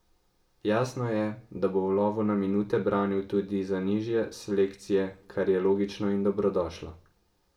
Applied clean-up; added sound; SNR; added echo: none; none; none; reverberation time 0.3 s.